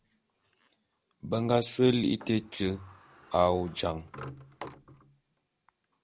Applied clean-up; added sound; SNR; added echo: none; Sliding door; 20 dB; none.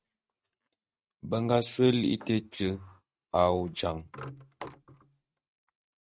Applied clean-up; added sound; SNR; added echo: neural mask model RNNoise.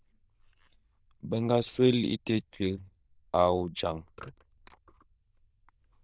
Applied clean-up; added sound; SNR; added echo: neural diffusion model UNIVERSE++.